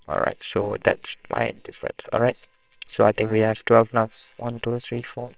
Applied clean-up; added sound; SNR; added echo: neural separator model SepFormer WHAMR!.